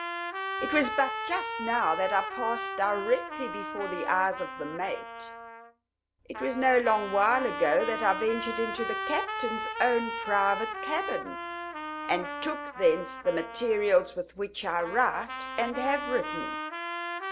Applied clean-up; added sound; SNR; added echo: none; Trumpet; 6 dB; none.